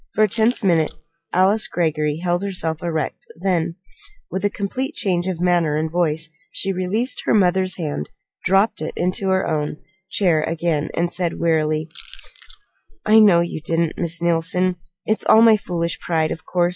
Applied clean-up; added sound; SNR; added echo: classical method log-MMSE.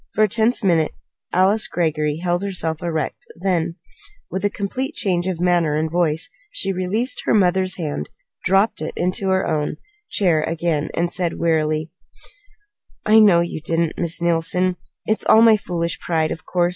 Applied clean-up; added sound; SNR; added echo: none; none; none; none.